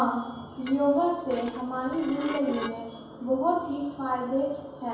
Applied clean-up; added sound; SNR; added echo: none; Dishes, pots, and pans / Glass; 13 dB; reverberation time 0.9 s.